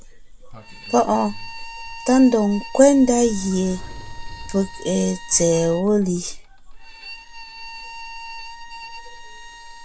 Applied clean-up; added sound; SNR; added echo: none; Sliding door + Bowed string instrument; 13 dB; none.